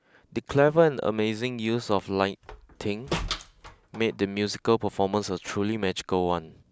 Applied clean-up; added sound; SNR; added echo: none; Slam; 12 dB; none.